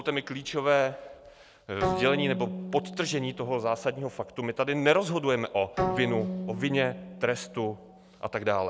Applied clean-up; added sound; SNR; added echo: none; Bowed string instrument; 8 dB; none.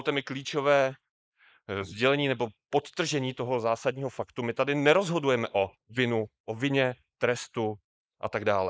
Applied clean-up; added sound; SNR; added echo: neural mask model Resemble Enhance denoiser.